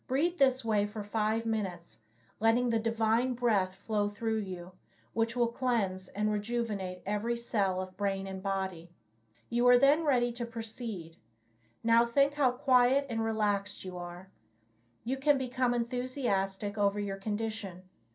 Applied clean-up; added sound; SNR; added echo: none; none; none; reverberation time 0.3 s.